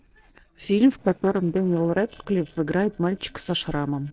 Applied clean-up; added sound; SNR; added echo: neural separator model SepFormer DNS4.